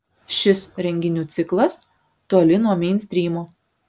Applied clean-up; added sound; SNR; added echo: none; none; none; none.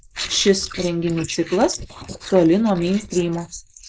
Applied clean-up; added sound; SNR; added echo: neural mask model Resemble Enhance denoiser.